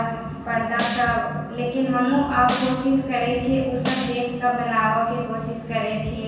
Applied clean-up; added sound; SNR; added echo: none; Snare drum; 11 dB; reverberation time 1.2 s.